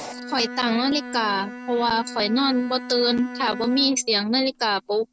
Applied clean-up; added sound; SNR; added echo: none; Bowed string instrument; 13 dB; none.